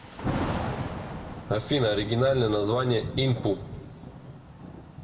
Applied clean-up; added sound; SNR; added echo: none; Thunder / Rain; 7 dB; reverberation time 1.2 s.